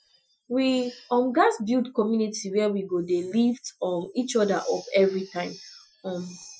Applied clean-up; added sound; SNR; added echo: classical method Wiener filter.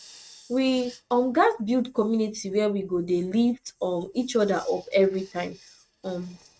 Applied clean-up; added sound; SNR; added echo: neural mask model RNNoise.